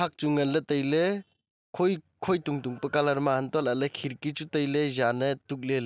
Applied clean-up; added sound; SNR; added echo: none; none; none; none.